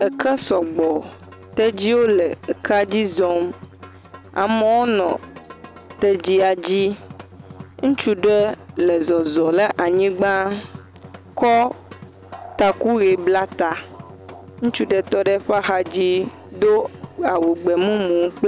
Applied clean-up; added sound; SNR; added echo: none; Musical instrument; 19 dB; none.